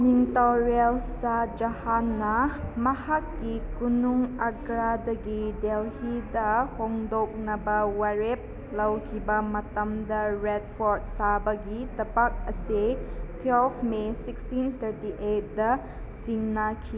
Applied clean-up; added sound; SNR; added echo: none; none; none; none.